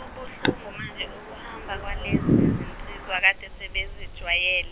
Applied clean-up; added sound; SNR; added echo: none; Wind; 12 dB; none.